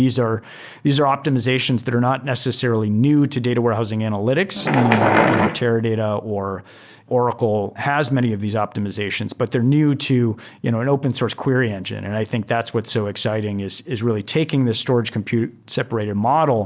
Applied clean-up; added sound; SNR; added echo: none; Wild animals; -1 dB; none.